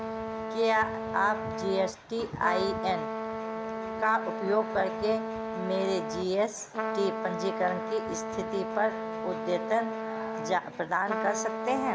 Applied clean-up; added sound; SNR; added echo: none; Trumpet; 4 dB; none.